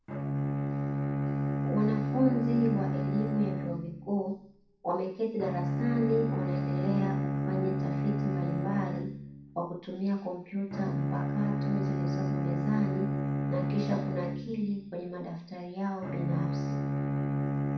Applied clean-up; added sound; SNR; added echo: none; Bowed string instrument; -1 dB; reverberation time 0.6 s.